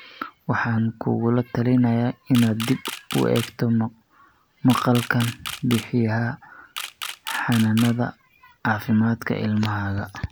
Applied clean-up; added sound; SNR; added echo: none; Camera; 13 dB; none.